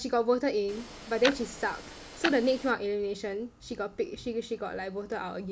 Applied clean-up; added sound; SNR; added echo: none; Tick-tock; 7 dB; none.